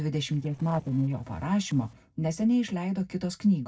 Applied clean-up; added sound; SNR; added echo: neural separator model SepFormer DNS4.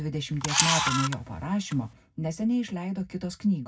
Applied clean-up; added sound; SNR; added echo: none; Camera; -1 dB; reverberation time 0.4 s.